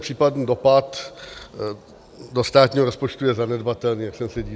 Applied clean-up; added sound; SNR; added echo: none; none; none; none.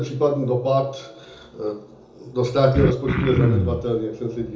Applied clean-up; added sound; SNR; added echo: none; Cough; -1 dB; reverberation time 0.6 s.